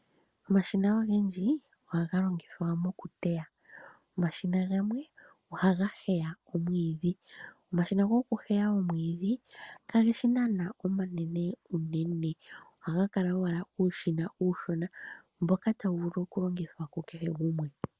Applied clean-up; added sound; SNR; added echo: none; none; none; none.